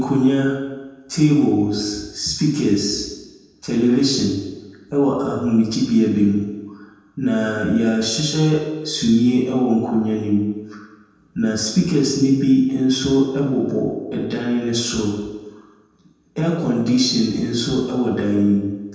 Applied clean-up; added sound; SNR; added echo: none; none; none; reverberation time 1.1 s.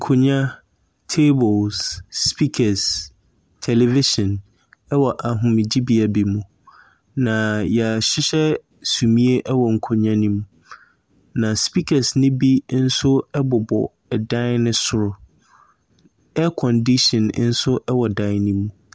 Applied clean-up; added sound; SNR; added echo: none; none; none; none.